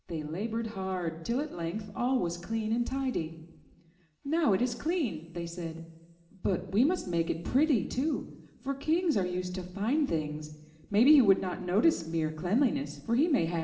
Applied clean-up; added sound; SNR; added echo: none; none; none; reverberation time 1.4 s.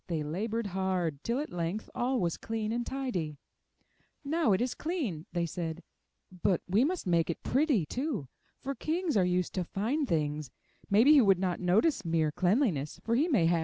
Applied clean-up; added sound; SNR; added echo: none; none; none; none.